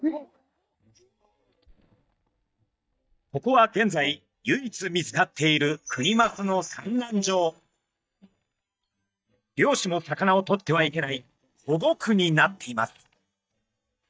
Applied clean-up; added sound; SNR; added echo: neural mask model DeepFilterNet 3.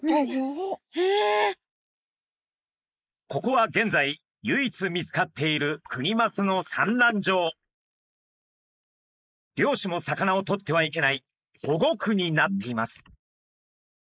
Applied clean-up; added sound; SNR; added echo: neural mask model Resemble Enhance denoiser.